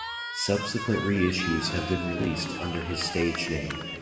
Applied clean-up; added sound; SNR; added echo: none; Cheering; 8 dB; reverberation time 2.2 s.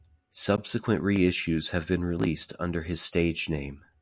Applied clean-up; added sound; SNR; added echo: none; none; none; none.